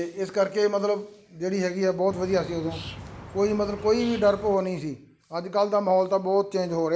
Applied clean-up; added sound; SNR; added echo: none; Bird; 14 dB; none.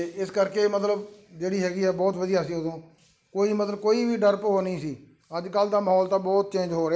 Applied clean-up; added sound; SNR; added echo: none; none; none; none.